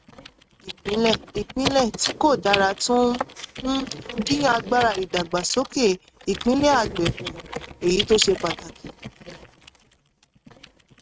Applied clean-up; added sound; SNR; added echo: neural mask model RNNoise.